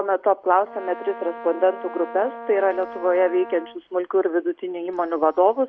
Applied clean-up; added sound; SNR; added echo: none; Brass instrument; 14 dB; none.